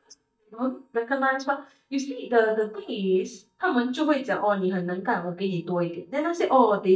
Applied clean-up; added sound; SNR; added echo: neural mask model DeepFilterNet 3.